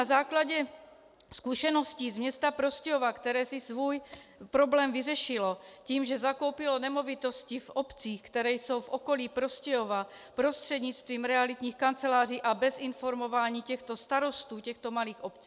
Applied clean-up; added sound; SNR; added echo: none; none; none; none.